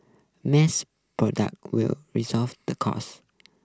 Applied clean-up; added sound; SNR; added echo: none; none; none; none.